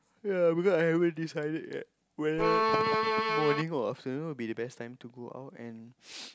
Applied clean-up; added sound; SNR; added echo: none; Bowed string instrument; -4 dB; none.